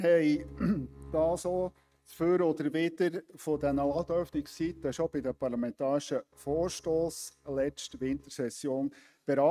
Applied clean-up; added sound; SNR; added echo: neural mask model RNNoise.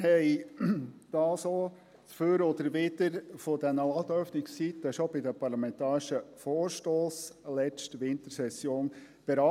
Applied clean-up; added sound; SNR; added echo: none; none; none; none.